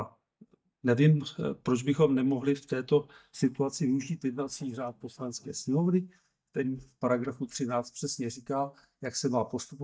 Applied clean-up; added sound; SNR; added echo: neural mask model DeepFilterNet 3.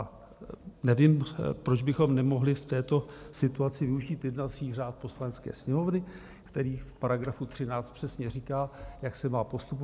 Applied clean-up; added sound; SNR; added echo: none; none; none; none.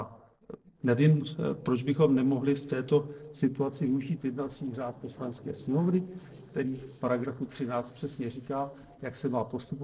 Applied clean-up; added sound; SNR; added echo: neural separator model SepFormer DNS4.